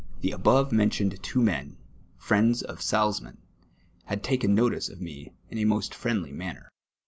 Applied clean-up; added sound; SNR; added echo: none; none; none; none.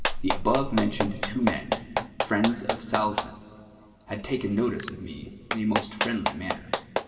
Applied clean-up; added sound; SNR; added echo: none; Clapping; 3 dB; reverberation time 2.3 s.